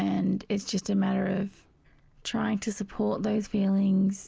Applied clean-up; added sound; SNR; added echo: none; none; none; none.